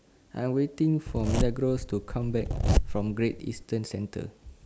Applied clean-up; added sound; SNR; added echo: none; Zipper (clothing); -1 dB; none.